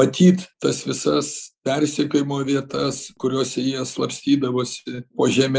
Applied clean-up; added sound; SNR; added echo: neural mask model Resemble Enhance denoiser.